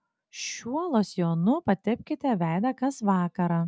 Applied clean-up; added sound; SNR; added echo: none; none; none; none.